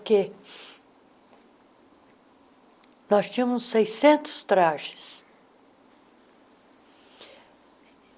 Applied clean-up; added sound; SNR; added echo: none; none; none; none.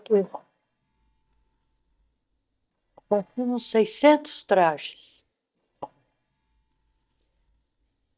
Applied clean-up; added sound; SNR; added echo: neural mask model DeepFilterNet 3.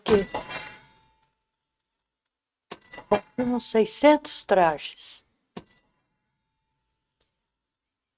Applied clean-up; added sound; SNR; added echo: neural mask model RNNoise.